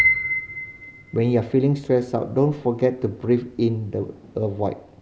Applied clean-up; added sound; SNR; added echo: none; Piano; 7 dB; none.